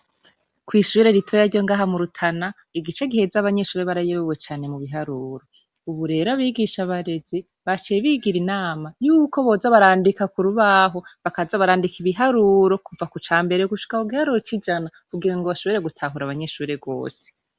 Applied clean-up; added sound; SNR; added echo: none; none; none; none.